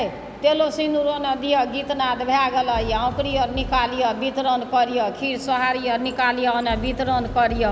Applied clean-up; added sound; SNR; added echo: none; Fireworks; 14 dB; none.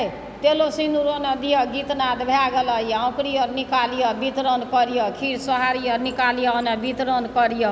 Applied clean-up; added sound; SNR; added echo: none; none; none; none.